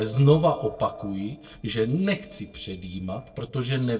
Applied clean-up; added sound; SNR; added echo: neural separator model SepFormer DNS4.